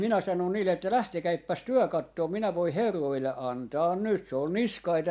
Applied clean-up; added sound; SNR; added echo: none; none; none; none.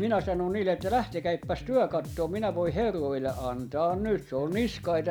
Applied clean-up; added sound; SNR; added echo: none; Bass guitar; 13 dB; none.